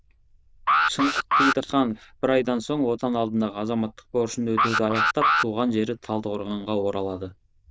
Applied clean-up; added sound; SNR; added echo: neural diffusion model UNIVERSE++.